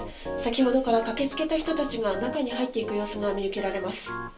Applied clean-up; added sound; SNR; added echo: none; Organ; 10 dB; reverberation time 0.3 s.